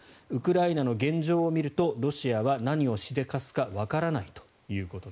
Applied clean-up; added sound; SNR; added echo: neural mask model Resemble Enhance denoiser.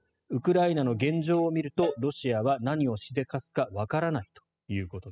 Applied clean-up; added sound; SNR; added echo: classical method spectral subtraction.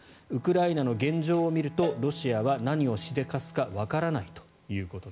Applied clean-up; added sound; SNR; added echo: none; Bowed string instrument + Cowbell; 16 dB; none.